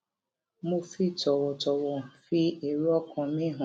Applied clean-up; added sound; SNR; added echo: none; none; none; none.